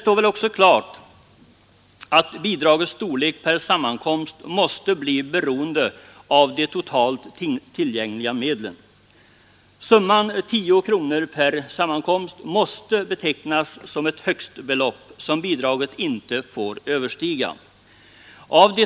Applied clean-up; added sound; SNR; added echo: none; none; none; none.